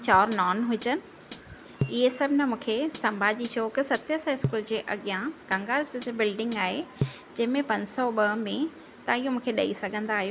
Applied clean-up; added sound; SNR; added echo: none; Hi-hat; 11 dB; none.